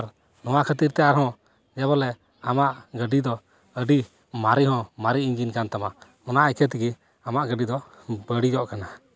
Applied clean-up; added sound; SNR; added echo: none; none; none; none.